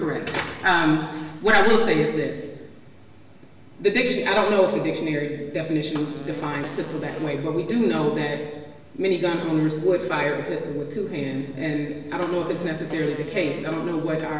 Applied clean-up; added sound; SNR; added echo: none; Fart; 17 dB; reverberation time 1.2 s.